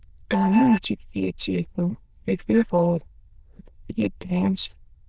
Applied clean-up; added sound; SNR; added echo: neural diffusion model UNIVERSE++.